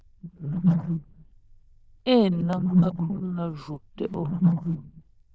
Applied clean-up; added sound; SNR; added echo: neural diffusion model UNIVERSE++.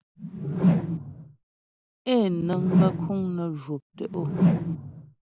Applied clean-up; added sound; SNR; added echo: none; Whoosh, swoosh, swish; -4 dB; none.